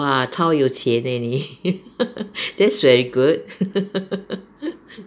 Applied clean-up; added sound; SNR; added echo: none; none; none; none.